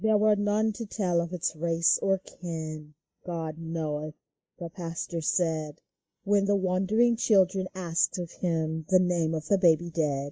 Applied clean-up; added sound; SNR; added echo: neural mask model Resemble Enhance denoiser.